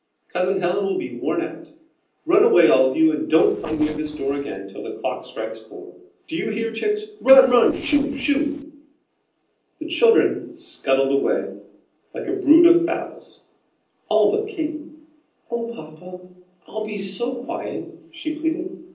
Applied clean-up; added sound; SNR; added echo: neural separator model SepFormer DNS4.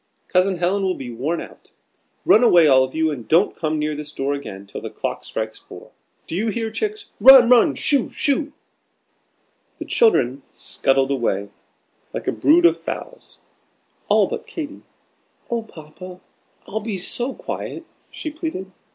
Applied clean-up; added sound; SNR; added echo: none; none; none; none.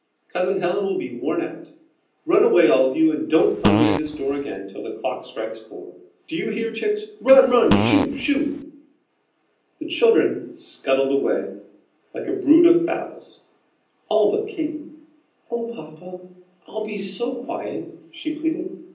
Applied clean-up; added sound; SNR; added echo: none; Fart; 1 dB; reverberation time 0.6 s.